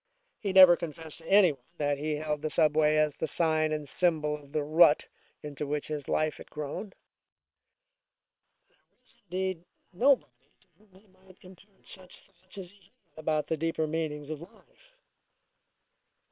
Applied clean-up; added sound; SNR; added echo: neural separator model SepFormer WHAM!.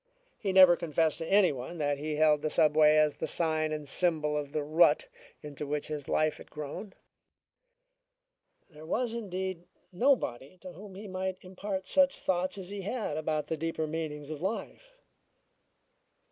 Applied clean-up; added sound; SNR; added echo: neural mask model Resemble Enhance denoiser.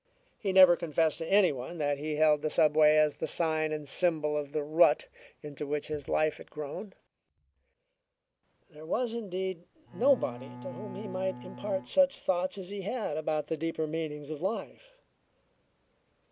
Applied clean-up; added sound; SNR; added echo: none; Bowed string instrument; 13 dB; none.